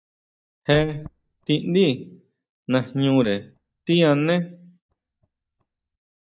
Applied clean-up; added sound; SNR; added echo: neural mask model DeepFilterNet 3.